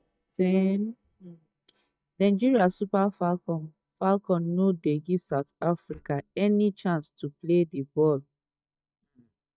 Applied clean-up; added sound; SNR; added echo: neural mask model DeepFilterNet 3.